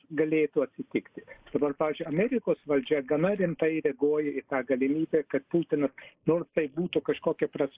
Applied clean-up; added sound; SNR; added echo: neural mask model Resemble Enhance denoiser.